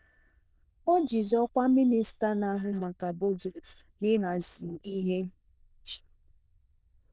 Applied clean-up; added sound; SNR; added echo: neural diffusion model UNIVERSE++.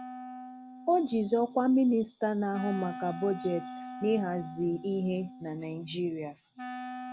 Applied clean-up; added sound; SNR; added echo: none; Wind instrument, woodwind instrument; 13 dB; none.